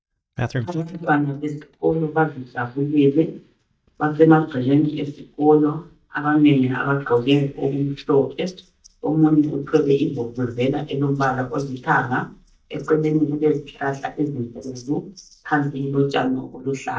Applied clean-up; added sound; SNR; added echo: neural mask model DeepFilterNet 3.